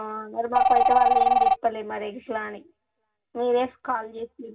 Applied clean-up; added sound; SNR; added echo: none; Telephone; -4 dB; reverberation time 0.4 s.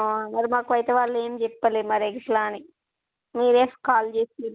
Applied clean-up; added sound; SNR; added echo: none; none; none; none.